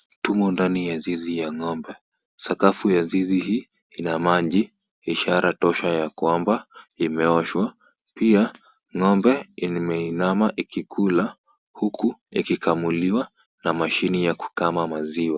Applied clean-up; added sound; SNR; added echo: none; none; none; none.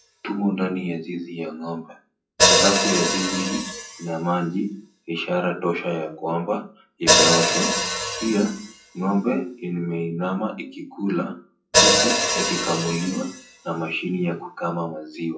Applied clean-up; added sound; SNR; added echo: classical method WPE with log-MMSE.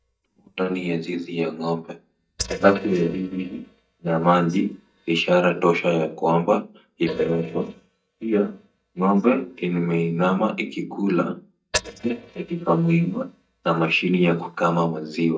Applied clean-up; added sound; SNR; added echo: neural mask model DeepFilterNet 3.